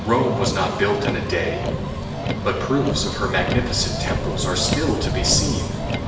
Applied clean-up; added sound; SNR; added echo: none; Motor vehicle (road); 1 dB; reverberation time 1.0 s.